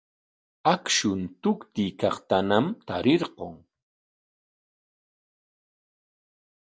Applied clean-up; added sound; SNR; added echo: none; none; none; none.